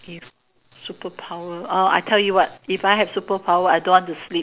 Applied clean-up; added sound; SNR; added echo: none; none; none; none.